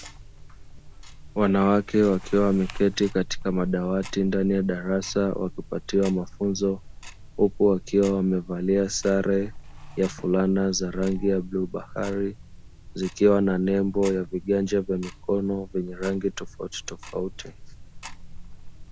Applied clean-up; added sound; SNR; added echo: none; Tick-tock; 14 dB; none.